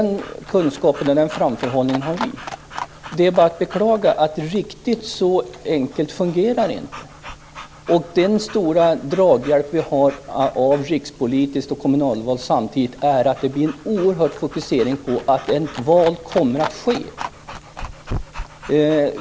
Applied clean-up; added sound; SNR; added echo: none; Dog / Breathing + Livestock, farm animals, working animals; 16 dB; none.